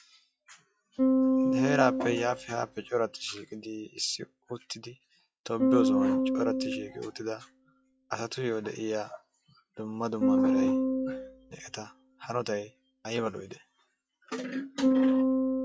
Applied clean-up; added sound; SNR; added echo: classical method log-MMSE.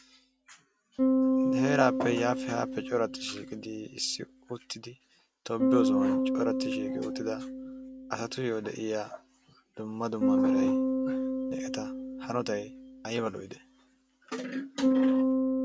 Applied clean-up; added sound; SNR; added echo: none; Bass guitar; -4 dB; none.